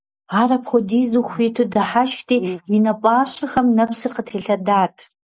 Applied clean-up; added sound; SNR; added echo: neural mask model Resemble Enhance denoiser.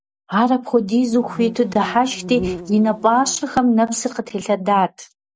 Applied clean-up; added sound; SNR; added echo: none; Insect; 13 dB; none.